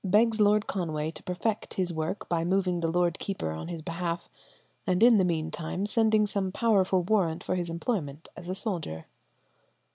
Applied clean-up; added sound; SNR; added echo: none; none; none; none.